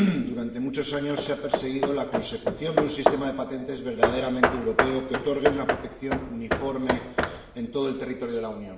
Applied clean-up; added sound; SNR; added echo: none; Hammer / Wood; 1 dB; reverberation time 0.8 s.